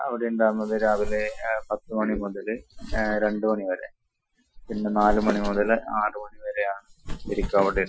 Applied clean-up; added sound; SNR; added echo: classical method Wiener filter.